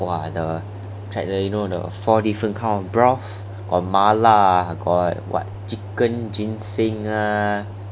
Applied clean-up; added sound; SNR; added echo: none; none; none; none.